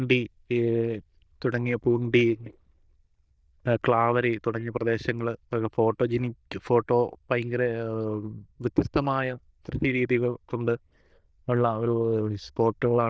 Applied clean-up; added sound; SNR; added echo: neural diffusion model UNIVERSE++.